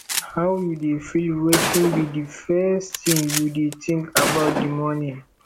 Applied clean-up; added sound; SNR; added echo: none; Gunshot, gunfire; 5 dB; none.